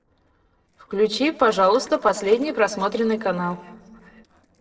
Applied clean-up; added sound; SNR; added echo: neural separator model SepFormer DNS4.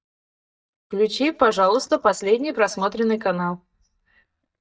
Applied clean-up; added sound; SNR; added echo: neural mask model DeepFilterNet 3.